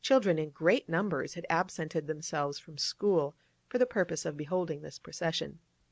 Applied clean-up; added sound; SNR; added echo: none; none; none; none.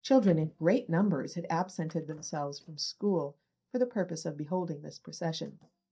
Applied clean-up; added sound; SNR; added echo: neural mask model DeepFilterNet 3.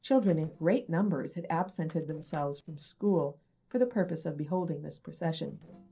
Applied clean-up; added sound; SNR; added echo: neural separator model SepFormer DNS4.